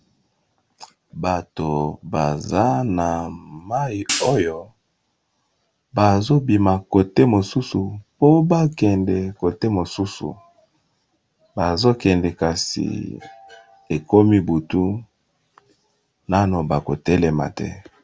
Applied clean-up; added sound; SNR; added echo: none; Hi-hat; 8 dB; none.